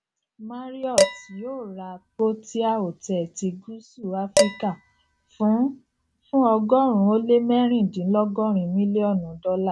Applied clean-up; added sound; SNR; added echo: none; Dishes, pots, and pans; 5 dB; none.